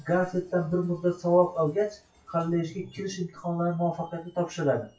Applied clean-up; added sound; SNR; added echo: classical method WPE with log-MMSE.